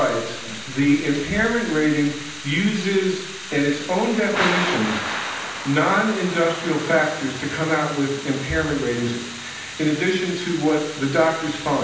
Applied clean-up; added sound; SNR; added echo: none; Thunder / Rain; 9 dB; reverberation time 0.9 s.